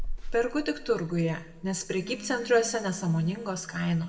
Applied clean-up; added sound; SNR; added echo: none; Telephone; 10 dB; reverberation time 0.9 s.